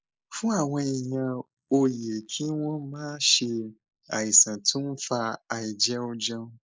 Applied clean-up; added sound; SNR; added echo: neural mask model Resemble Enhance denoiser.